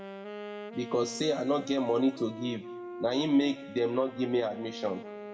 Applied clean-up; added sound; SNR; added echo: none; Wind instrument, woodwind instrument; 12 dB; reverberation time 1.1 s.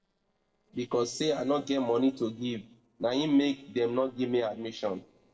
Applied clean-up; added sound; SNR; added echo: neural separator model SepFormer DNS4.